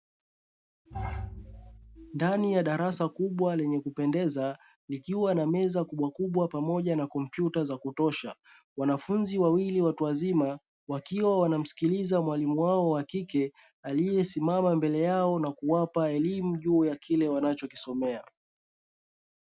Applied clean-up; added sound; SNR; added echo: none; Bowed string instrument; 10 dB; none.